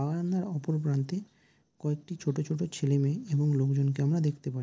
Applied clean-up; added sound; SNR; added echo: none; none; none; none.